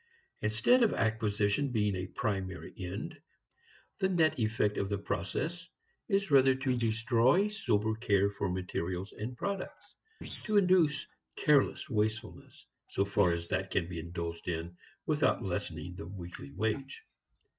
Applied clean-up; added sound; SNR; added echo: neural separator model SepFormer DNS4.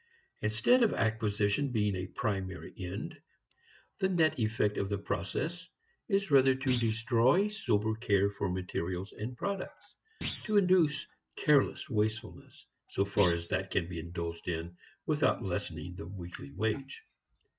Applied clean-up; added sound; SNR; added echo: none; Thump, thud; 14 dB; none.